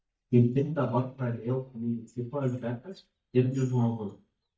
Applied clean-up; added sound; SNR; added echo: neural mask model DeepFilterNet 3.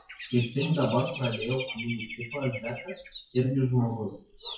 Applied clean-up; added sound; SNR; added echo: classical method WPE with log-MMSE.